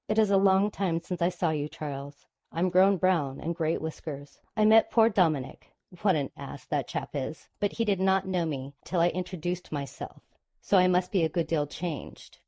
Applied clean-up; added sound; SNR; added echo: neural mask model Resemble Enhance denoiser.